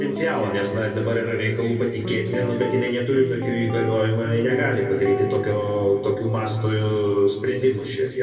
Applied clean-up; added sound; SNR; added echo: none; Guitar; 11 dB; reverberation time 2.1 s.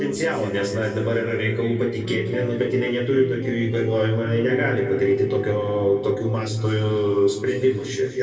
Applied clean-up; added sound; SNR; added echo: neural separator model SepFormer DNS4.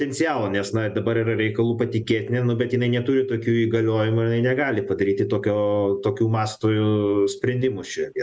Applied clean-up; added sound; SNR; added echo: none; none; none; none.